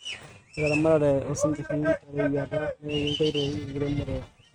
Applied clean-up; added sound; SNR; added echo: neural mask model RNNoise.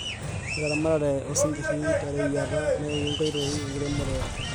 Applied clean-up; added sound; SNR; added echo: none; Train; 14 dB; none.